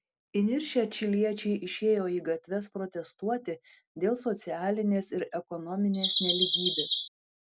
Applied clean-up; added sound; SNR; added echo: none; Bird vocalization, bird call, bird song; -4 dB; none.